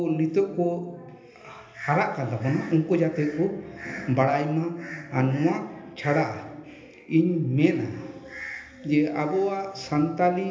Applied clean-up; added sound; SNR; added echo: none; none; none; reverberation time 0.8 s.